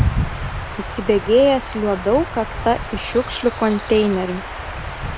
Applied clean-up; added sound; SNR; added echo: none; Stream / Chirp, tweet / Wind; 6 dB; none.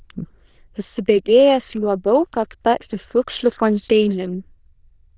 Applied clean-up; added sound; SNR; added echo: neural diffusion model UNIVERSE++.